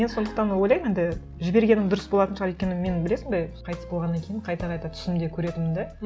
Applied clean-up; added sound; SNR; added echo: none; none; none; none.